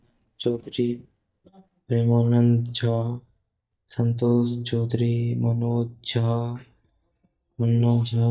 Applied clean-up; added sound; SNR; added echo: neural mask model DeepFilterNet 3.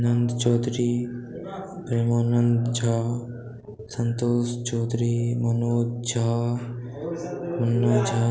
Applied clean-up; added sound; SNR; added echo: none; none; none; none.